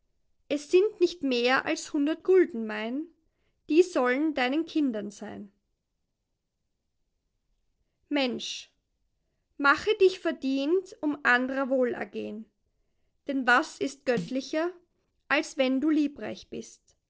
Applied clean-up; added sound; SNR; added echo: neural separator model SepFormer DNS4.